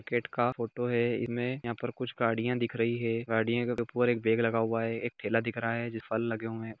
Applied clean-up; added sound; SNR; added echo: none; none; none; none.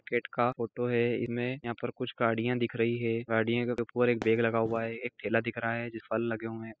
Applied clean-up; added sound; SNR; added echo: classical method spectral subtraction.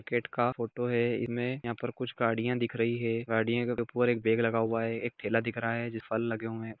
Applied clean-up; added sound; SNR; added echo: neural mask model Resemble Enhance denoiser.